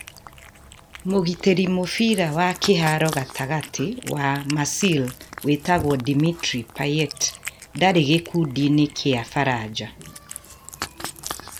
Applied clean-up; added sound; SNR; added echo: none; Cat; 15 dB; none.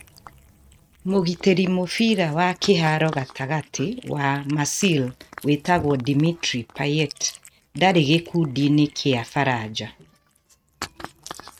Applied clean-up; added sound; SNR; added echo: neural mask model RNNoise.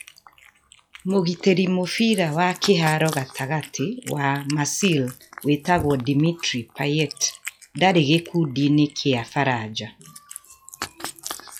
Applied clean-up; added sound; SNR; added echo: classical method log-MMSE.